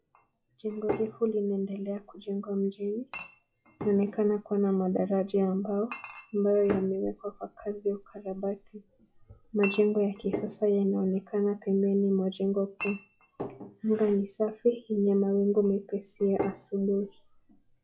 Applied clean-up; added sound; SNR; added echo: classical method log-MMSE.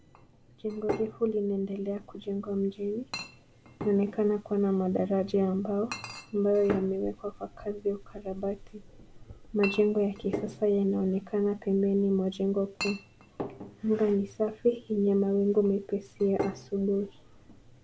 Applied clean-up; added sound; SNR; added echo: none; Chink, clink; 13 dB; none.